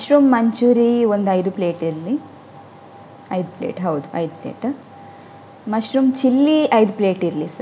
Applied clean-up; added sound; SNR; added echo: none; none; none; none.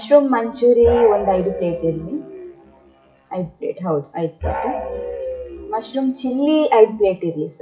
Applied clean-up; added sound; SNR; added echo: classical method WPE with log-MMSE.